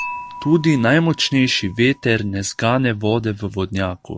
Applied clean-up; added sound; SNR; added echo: none; Dishes, pots, and pans / Chink, clink; 18 dB; none.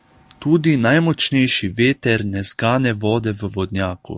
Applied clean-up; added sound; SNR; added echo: none; none; none; none.